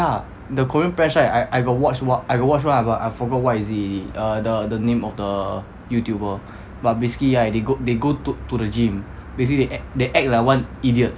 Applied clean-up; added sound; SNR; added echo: none; none; none; none.